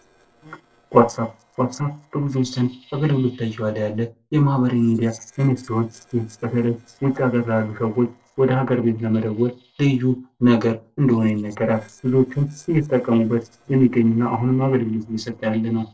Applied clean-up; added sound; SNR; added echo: neural separator model SepFormer DNS4.